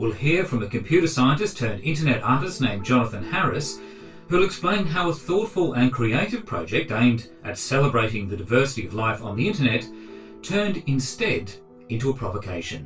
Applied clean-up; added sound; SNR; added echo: none; none; none; reverberation time 0.1 s.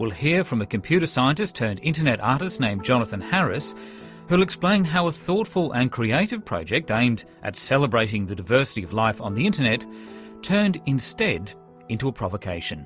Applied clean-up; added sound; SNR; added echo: none; none; none; none.